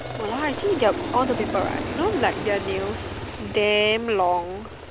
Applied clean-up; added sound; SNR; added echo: none; Aircraft; 7 dB; none.